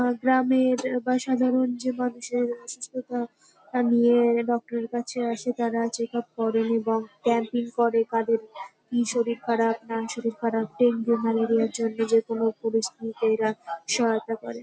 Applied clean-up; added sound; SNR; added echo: none; none; none; none.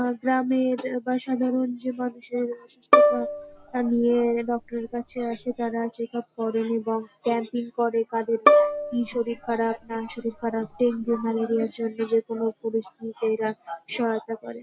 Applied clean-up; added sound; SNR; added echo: none; Bowed string instrument; -1 dB; none.